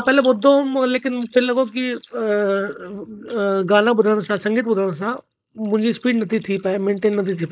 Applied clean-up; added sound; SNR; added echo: neural mask model Resemble Enhance denoiser.